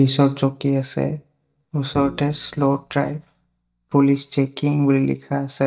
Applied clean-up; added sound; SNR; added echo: neural mask model DeepFilterNet 3.